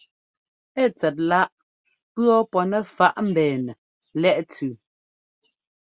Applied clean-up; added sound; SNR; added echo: none; none; none; none.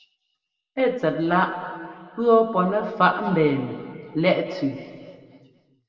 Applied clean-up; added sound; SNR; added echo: none; none; none; reverberation time 2.1 s.